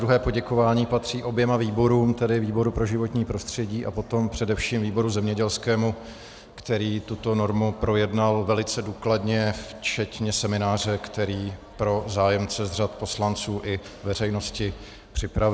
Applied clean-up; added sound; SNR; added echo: none; none; none; none.